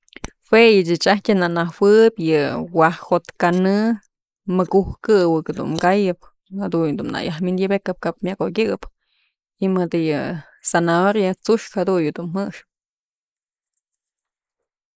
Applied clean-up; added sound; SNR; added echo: neural mask model Resemble Enhance denoiser.